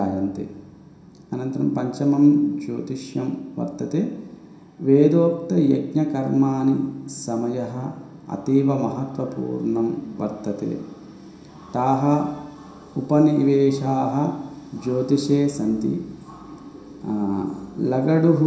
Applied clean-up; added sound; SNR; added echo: none; none; none; reverberation time 0.7 s.